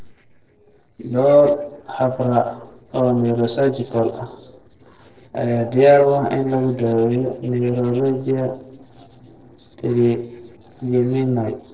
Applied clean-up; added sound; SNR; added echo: neural separator model SepFormer DNS4.